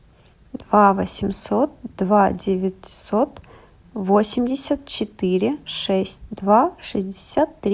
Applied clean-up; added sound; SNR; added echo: none; none; none; none.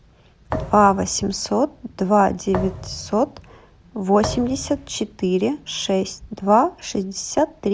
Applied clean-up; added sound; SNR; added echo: none; Thump, thud; 11 dB; none.